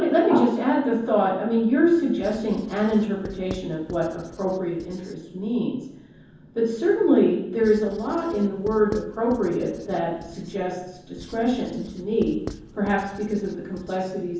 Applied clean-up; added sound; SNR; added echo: none; Writing; 18 dB; reverberation time 0.9 s.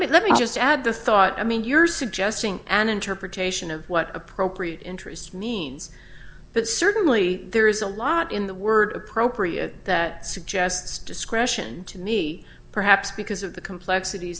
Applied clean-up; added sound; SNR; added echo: none; none; none; none.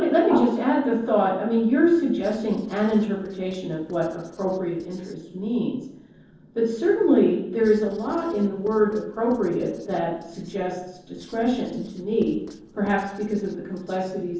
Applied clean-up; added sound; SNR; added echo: neural separator model SepFormer DNS4.